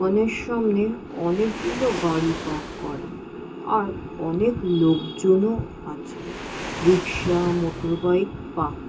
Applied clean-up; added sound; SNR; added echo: none; Waves, surf; 14 dB; reverberation time 0.2 s.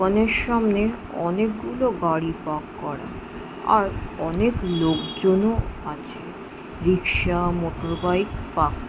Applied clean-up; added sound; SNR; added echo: none; none; none; none.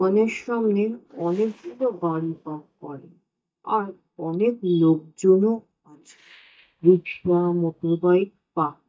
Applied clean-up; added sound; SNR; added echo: neural mask model DeepFilterNet 3.